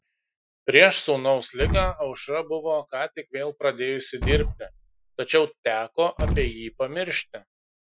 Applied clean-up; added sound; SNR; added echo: classical method Wiener filter.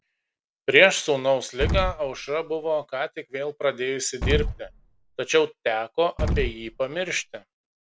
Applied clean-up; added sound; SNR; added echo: none; Explosion; 4 dB; none.